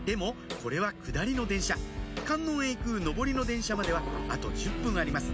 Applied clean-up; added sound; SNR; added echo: none; Dishes, pots, and pans; 11 dB; none.